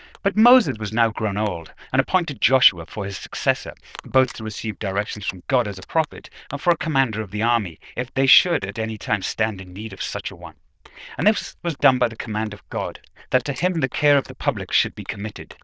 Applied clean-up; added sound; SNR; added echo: neural diffusion model UNIVERSE++.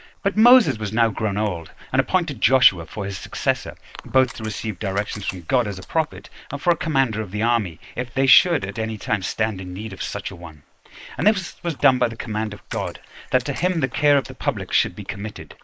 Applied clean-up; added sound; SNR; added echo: neural mask model Resemble Enhance denoiser.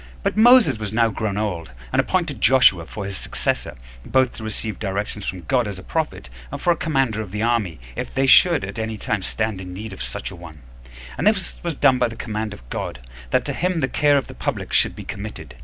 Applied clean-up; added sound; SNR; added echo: none; none; none; none.